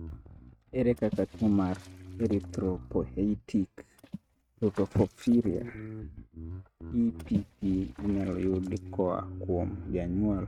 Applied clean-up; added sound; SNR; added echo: neural mask model RNNoise.